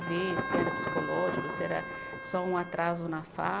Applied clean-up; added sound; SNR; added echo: none; Thunder + Wind instrument, woodwind instrument; 2 dB; none.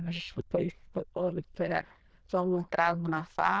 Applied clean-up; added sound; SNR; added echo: neural diffusion model UNIVERSE++.